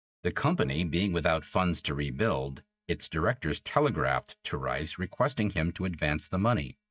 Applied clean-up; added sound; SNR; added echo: neural mask model DeepFilterNet 3.